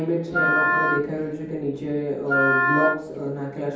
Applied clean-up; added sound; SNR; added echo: none; Wind instrument, woodwind instrument; -2 dB; reverberation time 1.2 s.